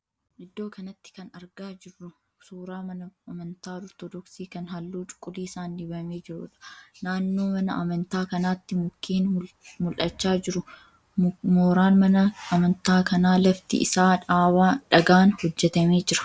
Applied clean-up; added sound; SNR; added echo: none; none; none; none.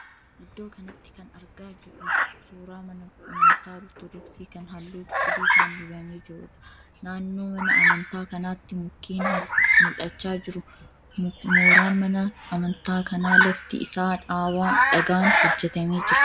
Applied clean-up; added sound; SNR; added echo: none; Bird vocalization, bird call, bird song; -4 dB; none.